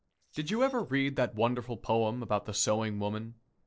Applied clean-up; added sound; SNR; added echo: neural separator model SepFormer DNS4.